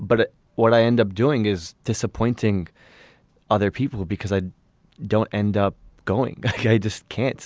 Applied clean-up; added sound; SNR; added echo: none; none; none; none.